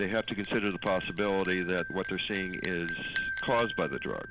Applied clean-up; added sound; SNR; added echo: none; Bell; 8 dB; none.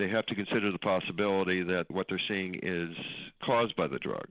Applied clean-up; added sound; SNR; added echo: none; none; none; none.